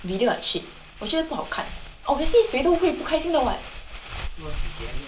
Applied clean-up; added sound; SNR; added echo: none; Crumpling, crinkling; 7 dB; reverberation time 0.2 s.